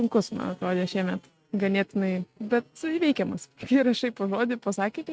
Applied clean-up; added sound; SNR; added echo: neural mask model RNNoise.